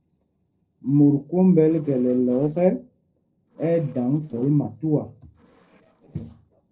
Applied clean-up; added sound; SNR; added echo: neural separator model SepFormer DNS4.